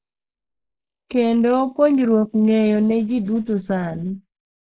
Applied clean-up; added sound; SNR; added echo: neural mask model Resemble Enhance denoiser.